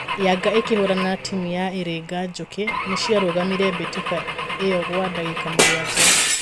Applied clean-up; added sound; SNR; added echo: none; Glass / Engine / Car; 0 dB; none.